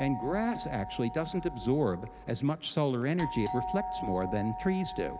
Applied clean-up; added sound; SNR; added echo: none; Doorbell; 8 dB; none.